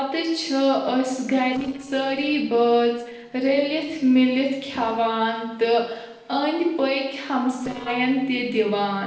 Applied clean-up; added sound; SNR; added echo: neural separator model SepFormer DNS4.